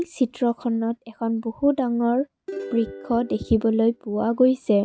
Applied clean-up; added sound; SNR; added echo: none; Plucked string instrument; 15 dB; none.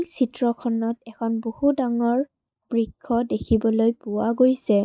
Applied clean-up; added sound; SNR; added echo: neural mask model Resemble Enhance denoiser.